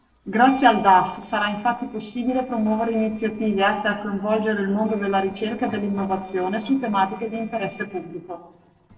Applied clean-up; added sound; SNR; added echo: neural separator model SepFormer DNS4.